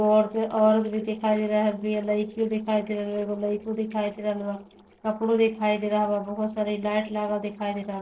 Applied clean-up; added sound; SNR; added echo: neural separator model SepFormer DNS4.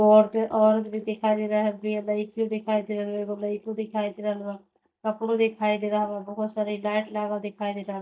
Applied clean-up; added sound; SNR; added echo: neural mask model DeepFilterNet 3.